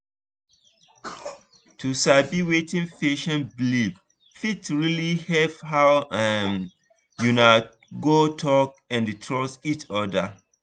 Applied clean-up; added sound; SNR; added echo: none; none; none; none.